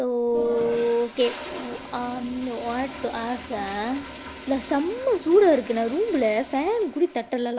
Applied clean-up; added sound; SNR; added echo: none; Toilet flush; 14 dB; none.